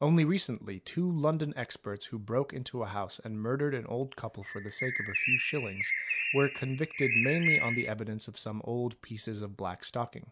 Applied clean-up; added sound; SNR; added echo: none; Bird; -1 dB; none.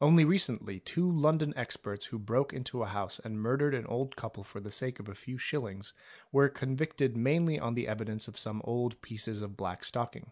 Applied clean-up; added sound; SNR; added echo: none; none; none; none.